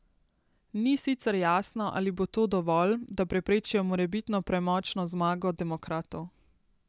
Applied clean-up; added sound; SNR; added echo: none; none; none; none.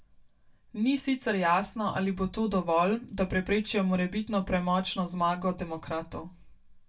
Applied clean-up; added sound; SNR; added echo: none; none; none; reverberation time 0.2 s.